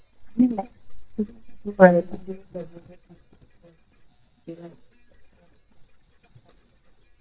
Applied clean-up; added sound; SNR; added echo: neural mask model DeepFilterNet 3.